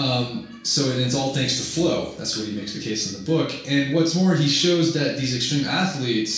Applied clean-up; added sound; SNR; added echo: none; none; none; reverberation time 0.6 s.